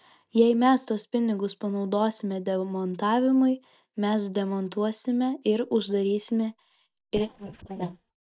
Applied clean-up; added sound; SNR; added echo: neural mask model DeepFilterNet 3.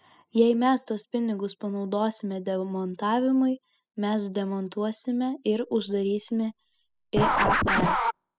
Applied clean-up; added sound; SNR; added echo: classical method spectral subtraction.